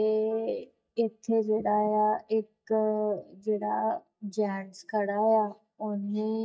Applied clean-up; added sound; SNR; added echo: neural mask model DeepFilterNet 3.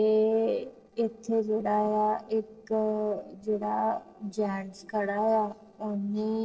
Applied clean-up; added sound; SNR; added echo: neural separator model SepFormer DNS4.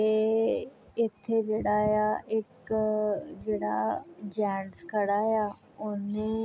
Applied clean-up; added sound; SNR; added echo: none; none; none; none.